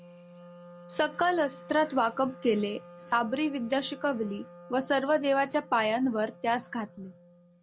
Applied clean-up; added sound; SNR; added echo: none; Wind instrument, woodwind instrument; 20 dB; none.